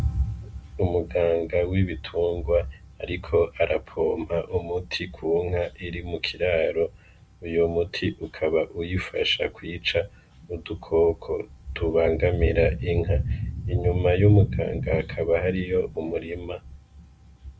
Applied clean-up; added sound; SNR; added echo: none; none; none; none.